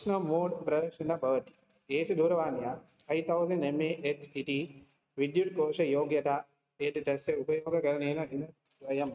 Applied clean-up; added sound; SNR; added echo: neural mask model RNNoise.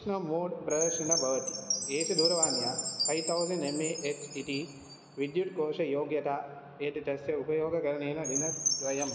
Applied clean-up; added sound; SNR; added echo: none; Chime; 3 dB; none.